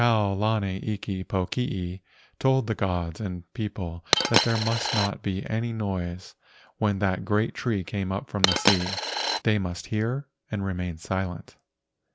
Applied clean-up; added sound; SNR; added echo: none; Coin (dropping); -2 dB; none.